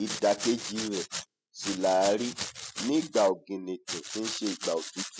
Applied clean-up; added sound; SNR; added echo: classical method spectral subtraction.